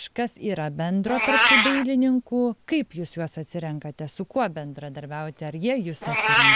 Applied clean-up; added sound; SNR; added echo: none; Meow; 0 dB; none.